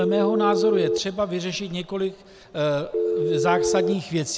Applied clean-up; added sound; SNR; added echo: none; Telephone; 0 dB; none.